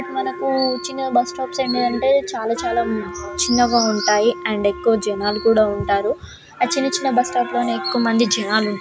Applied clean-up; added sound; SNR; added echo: none; Wind instrument, woodwind instrument; 13 dB; none.